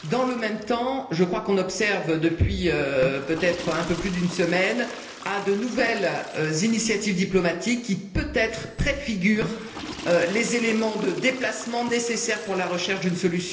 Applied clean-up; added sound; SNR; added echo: none; Toilet flush / Water; 16 dB; reverberation time 1.4 s.